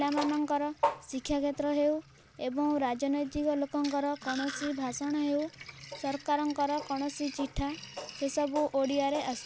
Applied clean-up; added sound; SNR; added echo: none; Sink (filling or washing); 17 dB; none.